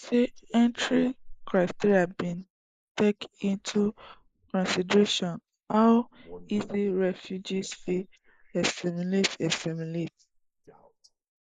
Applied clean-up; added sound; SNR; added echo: neural mask model Resemble Enhance denoiser.